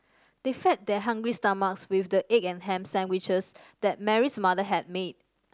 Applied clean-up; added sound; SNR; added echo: none; none; none; none.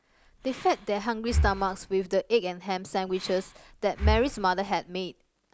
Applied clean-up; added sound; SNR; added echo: none; Breathing; 5 dB; none.